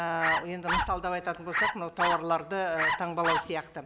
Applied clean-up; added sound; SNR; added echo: none; Bark; 0 dB; none.